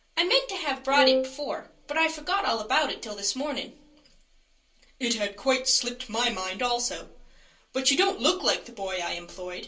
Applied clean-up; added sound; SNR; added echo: none; Wind instrument, woodwind instrument; -3 dB; reverberation time 0.3 s.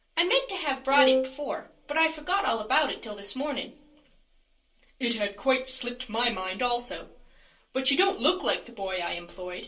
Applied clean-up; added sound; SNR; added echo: neural separator model SepFormer DNS4.